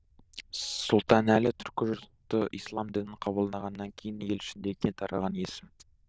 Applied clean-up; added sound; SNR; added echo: neural diffusion model UNIVERSE++.